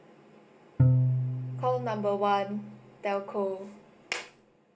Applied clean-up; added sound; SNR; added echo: none; Bowed string instrument; -3 dB; reverberation time 0.2 s.